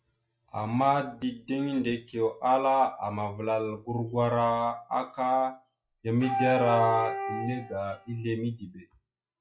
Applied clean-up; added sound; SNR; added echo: classical method log-MMSE.